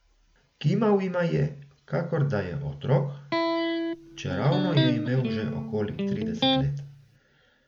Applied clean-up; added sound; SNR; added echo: none; Electric guitar; 1 dB; none.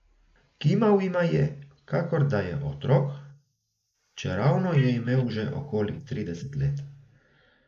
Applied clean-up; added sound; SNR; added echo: neural mask model Resemble Enhance denoiser.